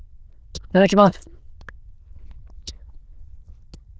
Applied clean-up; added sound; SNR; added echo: neural diffusion model UNIVERSE++.